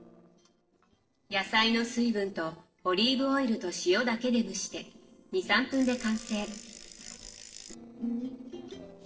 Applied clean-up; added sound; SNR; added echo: neural separator model SepFormer DNS4.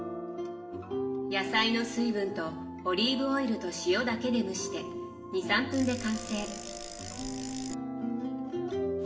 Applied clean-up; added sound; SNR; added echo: none; Bicycle; 11 dB; reverberation time 0.9 s.